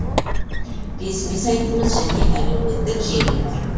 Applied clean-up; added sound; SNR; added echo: none; Squeak; -4 dB; reverberation time 1.0 s.